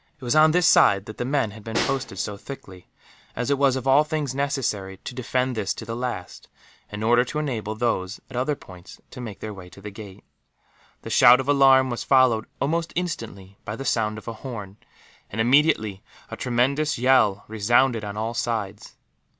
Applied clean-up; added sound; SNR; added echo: none; Snare drum; 11 dB; none.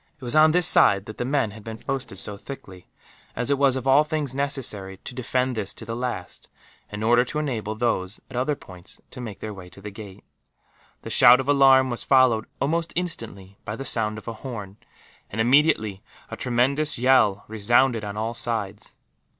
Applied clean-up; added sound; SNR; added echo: neural separator model SepFormer DNS4.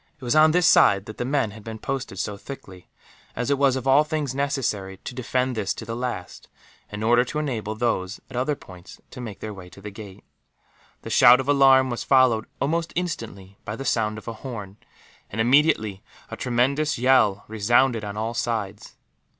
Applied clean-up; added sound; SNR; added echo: none; none; none; none.